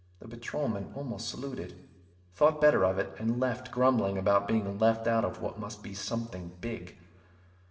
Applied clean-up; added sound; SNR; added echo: none; none; none; reverberation time 1.0 s.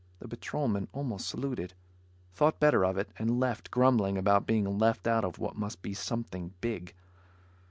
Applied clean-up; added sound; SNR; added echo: none; none; none; none.